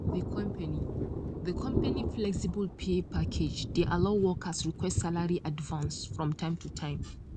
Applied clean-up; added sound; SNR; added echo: none; Thunder; 2 dB; none.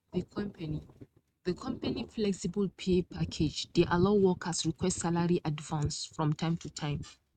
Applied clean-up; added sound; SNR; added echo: neural mask model RNNoise.